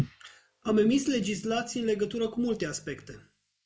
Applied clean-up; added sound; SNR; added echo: neural mask model Resemble Enhance denoiser.